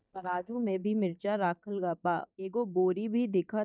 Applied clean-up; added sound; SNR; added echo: neural mask model DeepFilterNet 3.